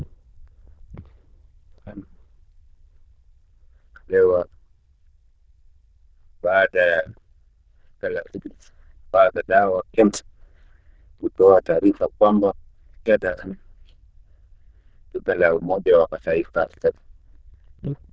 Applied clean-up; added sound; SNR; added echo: neural diffusion model UNIVERSE++.